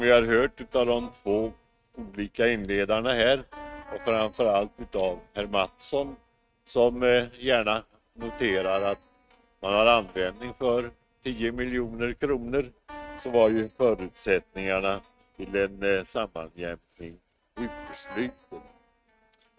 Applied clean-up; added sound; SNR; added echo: neural mask model RNNoise.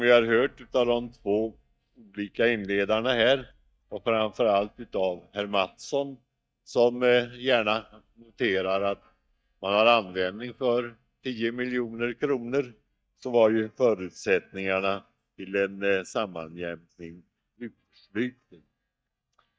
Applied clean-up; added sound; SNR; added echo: neural mask model DeepFilterNet 3.